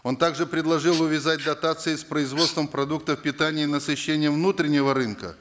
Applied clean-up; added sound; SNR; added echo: neural mask model Resemble Enhance denoiser.